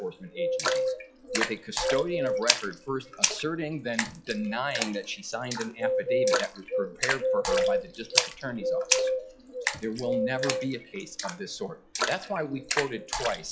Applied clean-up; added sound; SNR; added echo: classical method log-MMSE.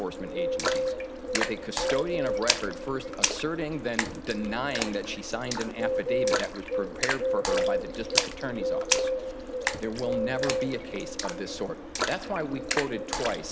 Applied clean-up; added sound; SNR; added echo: none; Splash, splatter + Bird; -3 dB; none.